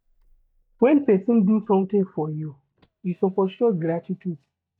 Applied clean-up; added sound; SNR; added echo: neural mask model DeepFilterNet 3.